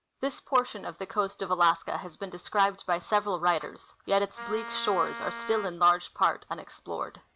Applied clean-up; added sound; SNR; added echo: none; Wind instrument, woodwind instrument; 11 dB; none.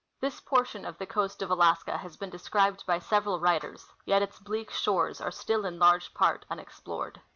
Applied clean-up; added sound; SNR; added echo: none; none; none; none.